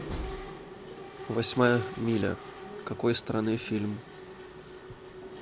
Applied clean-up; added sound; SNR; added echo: none; Mechanisms; 11 dB; none.